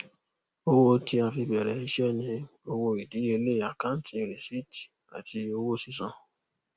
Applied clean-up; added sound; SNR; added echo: none; none; none; none.